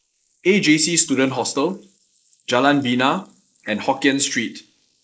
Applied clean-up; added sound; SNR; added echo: neural mask model Resemble Enhance denoiser.